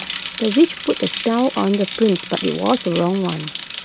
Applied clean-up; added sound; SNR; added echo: none; Bicycle; 10 dB; none.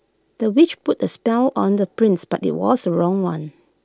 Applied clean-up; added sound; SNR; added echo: none; none; none; none.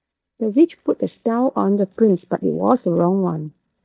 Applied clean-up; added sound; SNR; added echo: neural mask model DeepFilterNet 3.